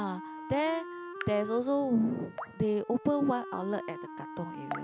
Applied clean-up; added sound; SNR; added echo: none; Wind instrument, woodwind instrument + Raindrop / Drip; 11 dB; none.